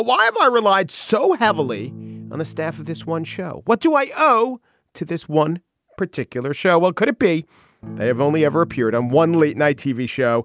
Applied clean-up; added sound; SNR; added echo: none; Electric guitar / Strum; 16 dB; none.